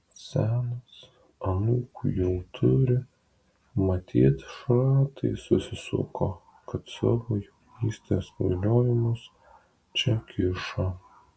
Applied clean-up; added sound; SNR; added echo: none; none; none; none.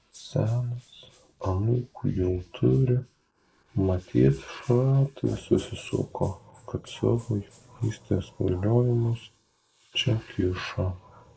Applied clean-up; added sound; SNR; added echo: neural mask model Resemble Enhance denoiser.